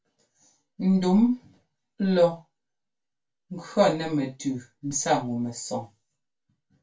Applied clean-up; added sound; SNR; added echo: none; none; none; reverberation time 0.2 s.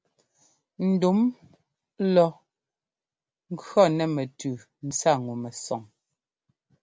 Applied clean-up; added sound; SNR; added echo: none; none; none; none.